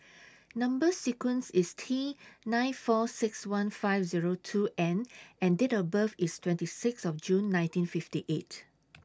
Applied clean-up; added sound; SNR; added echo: none; none; none; none.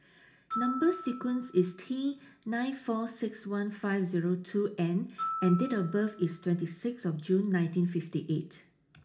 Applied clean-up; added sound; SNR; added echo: none; Glockenspiel; 13 dB; reverberation time 0.4 s.